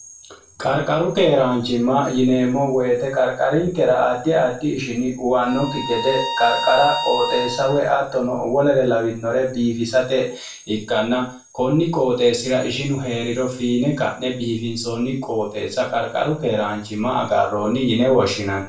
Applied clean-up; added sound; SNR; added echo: none; Bowed string instrument; 6 dB; reverberation time 0.3 s.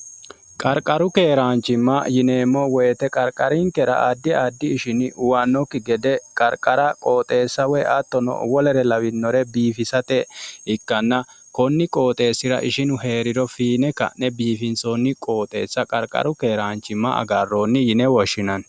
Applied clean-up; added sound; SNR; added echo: none; none; none; none.